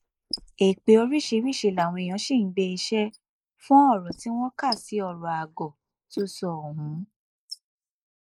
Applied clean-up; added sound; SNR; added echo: neural mask model Resemble Enhance denoiser.